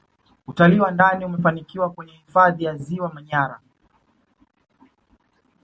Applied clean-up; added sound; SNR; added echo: none; none; none; none.